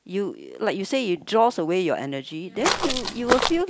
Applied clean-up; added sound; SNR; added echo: none; Walk, footsteps; 0 dB; none.